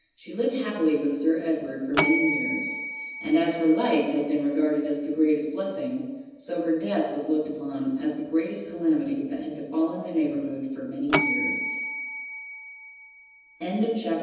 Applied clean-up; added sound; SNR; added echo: none; Bell; 6 dB; reverberation time 1.1 s.